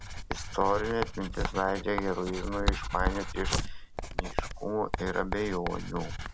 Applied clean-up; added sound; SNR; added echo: none; Writing; 1 dB; none.